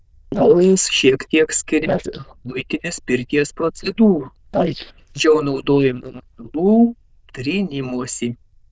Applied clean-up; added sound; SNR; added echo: neural diffusion model UNIVERSE++.